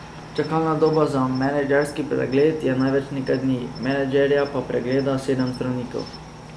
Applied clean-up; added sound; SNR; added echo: none; Cricket; 16 dB; none.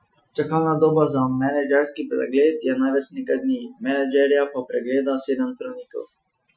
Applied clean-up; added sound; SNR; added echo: classical method Wiener filter.